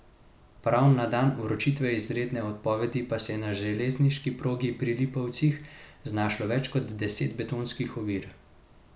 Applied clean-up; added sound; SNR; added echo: none; none; none; none.